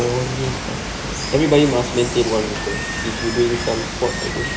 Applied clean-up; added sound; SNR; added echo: none; Water; 5 dB; reverberation time 0.6 s.